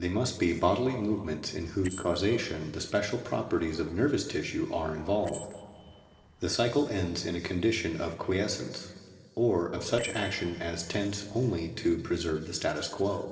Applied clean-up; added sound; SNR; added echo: neural separator model SepFormer DNS4.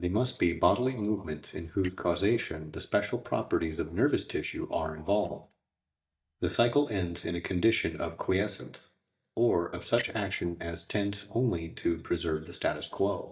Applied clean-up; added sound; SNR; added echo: neural mask model DeepFilterNet 3.